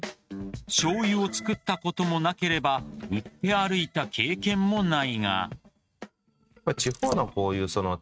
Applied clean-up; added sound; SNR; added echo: neural mask model RNNoise.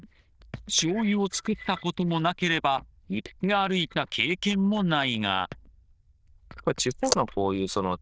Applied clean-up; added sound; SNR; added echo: neural diffusion model UNIVERSE++.